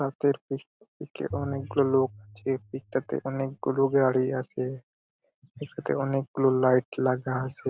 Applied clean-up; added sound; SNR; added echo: none; Bowed string instrument; 16 dB; none.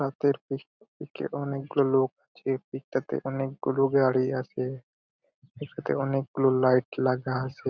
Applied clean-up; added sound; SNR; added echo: none; none; none; none.